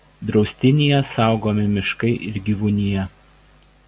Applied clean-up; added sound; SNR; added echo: none; none; none; none.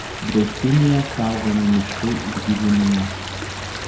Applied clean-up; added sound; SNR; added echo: none; Stream; 8 dB; reverberation time 0.6 s.